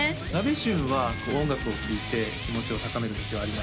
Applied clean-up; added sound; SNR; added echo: none; Wind instrument, woodwind instrument; 18 dB; none.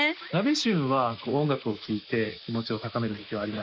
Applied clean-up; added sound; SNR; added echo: neural mask model Resemble Enhance denoiser.